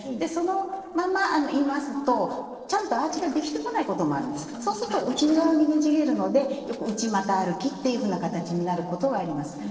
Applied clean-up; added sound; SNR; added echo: neural separator model SepFormer DNS4.